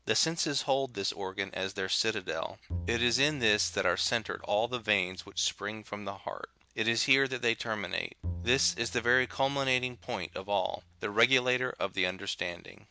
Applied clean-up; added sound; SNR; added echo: none; Bowed string instrument; 13 dB; none.